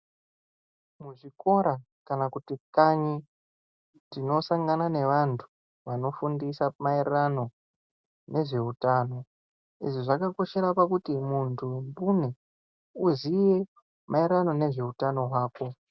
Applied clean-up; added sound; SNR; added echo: none; none; none; none.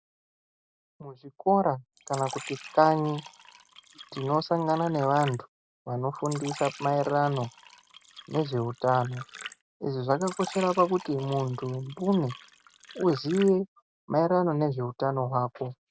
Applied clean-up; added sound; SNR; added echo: none; Fill (with liquid); 16 dB; none.